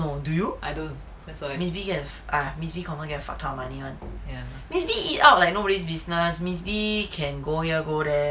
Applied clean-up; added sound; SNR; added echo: none; none; none; none.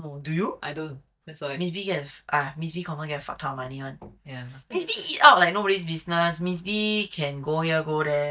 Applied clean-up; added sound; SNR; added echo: neural mask model DeepFilterNet 3.